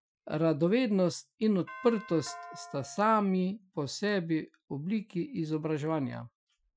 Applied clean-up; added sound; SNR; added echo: classical method Wiener filter.